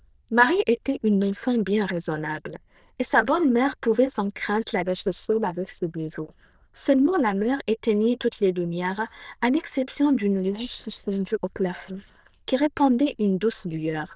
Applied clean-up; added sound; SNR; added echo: neural diffusion model UNIVERSE++.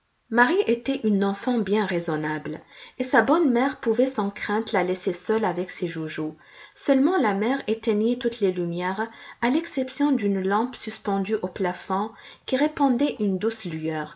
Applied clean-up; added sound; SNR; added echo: none; none; none; none.